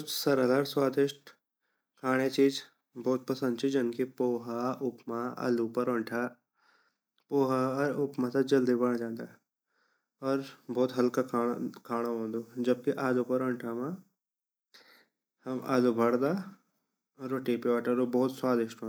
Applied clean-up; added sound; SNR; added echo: none; none; none; none.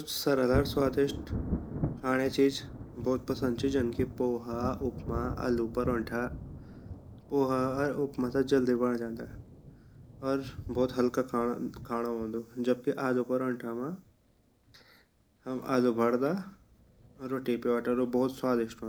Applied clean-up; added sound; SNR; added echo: none; Thunder; 10 dB; none.